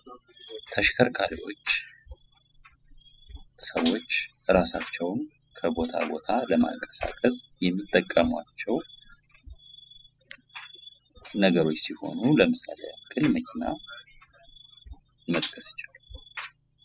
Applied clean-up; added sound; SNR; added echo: classical method spectral subtraction.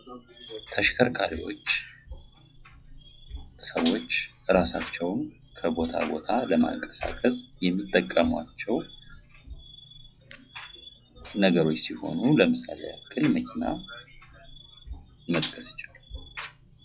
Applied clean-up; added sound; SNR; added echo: classical method log-MMSE.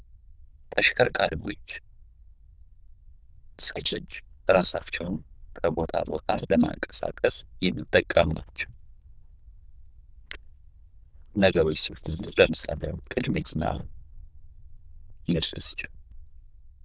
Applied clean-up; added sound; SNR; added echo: neural diffusion model UNIVERSE++.